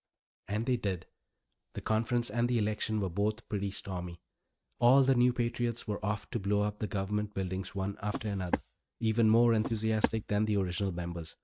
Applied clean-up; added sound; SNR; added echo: neural mask model RNNoise.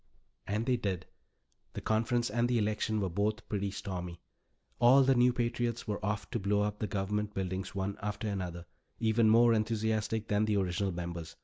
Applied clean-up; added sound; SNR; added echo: none; none; none; none.